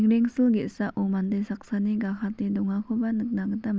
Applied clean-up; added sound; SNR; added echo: none; none; none; none.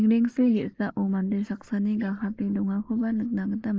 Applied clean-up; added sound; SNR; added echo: neural mask model Resemble Enhance denoiser.